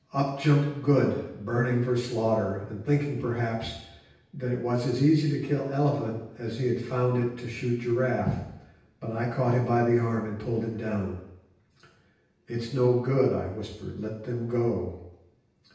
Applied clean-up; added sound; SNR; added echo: none; none; none; reverberation time 0.9 s.